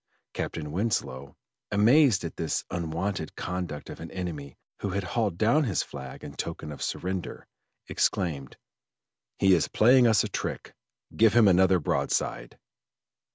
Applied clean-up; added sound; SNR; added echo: none; none; none; none.